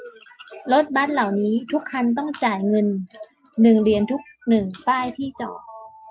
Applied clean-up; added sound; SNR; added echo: none; none; none; none.